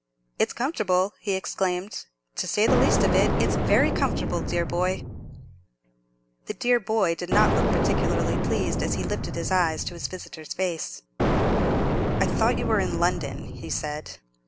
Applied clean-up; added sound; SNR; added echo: none; Explosion; -3 dB; none.